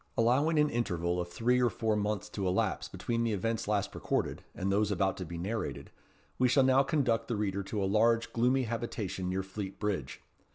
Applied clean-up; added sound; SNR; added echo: none; none; none; none.